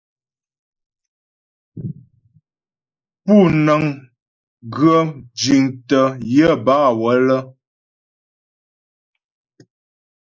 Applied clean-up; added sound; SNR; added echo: neural mask model Resemble Enhance denoiser.